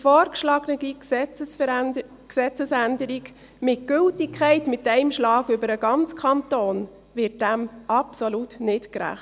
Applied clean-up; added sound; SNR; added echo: none; none; none; none.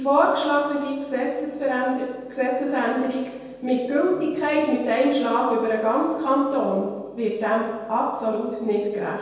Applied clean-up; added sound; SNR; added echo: none; none; none; reverberation time 1.1 s.